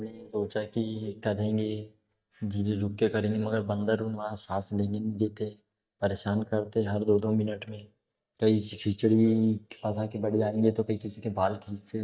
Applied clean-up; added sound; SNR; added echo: neural mask model DeepFilterNet 3.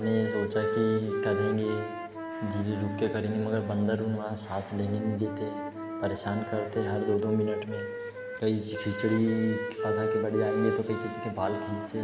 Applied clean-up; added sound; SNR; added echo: none; Wind instrument, woodwind instrument; 4 dB; none.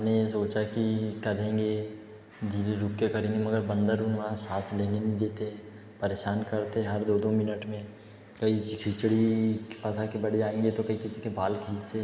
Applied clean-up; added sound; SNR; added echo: none; none; none; none.